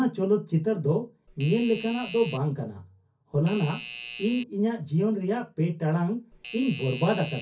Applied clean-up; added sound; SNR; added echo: none; Doorbell; 10 dB; reverberation time 0.3 s.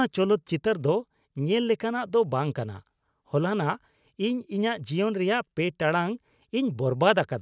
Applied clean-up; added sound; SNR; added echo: none; none; none; none.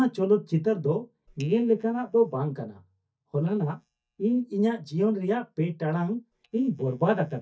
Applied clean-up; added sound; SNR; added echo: neural mask model DeepFilterNet 3.